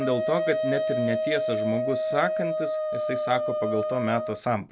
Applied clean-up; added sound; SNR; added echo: none; Wind instrument, woodwind instrument; -1 dB; none.